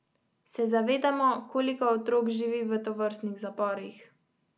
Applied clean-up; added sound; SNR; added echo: none; none; none; none.